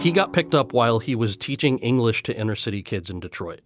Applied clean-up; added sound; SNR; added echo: none; Drum; 20 dB; none.